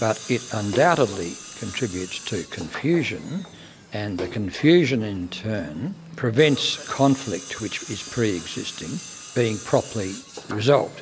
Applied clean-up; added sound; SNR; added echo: none; Splash, splatter + Tools; 15 dB; none.